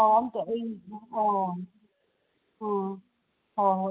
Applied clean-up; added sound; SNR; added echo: none; none; none; none.